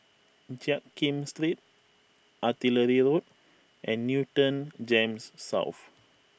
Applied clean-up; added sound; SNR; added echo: none; none; none; none.